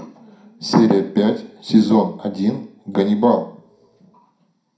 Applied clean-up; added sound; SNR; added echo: none; none; none; reverberation time 0.4 s.